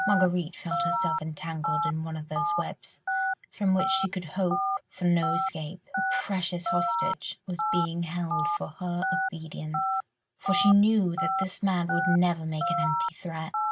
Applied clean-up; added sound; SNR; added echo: neural mask model RNNoise.